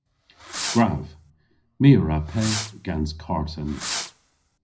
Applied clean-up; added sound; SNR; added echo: none; Fireworks; 11 dB; reverberation time 0.5 s.